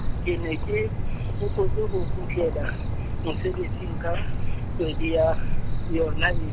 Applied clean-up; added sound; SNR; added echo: none; Cricket; -4 dB; none.